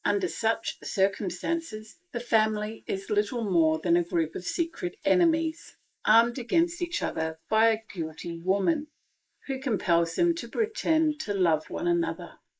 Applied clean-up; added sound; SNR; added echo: neural mask model Resemble Enhance denoiser.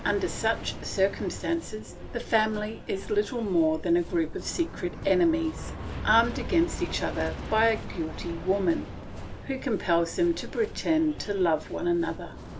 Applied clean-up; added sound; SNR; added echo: none; Aircraft + Run; 10 dB; none.